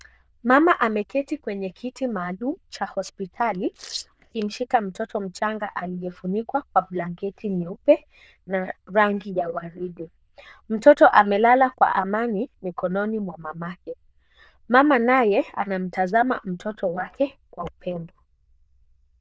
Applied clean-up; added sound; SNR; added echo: neural diffusion model UNIVERSE++.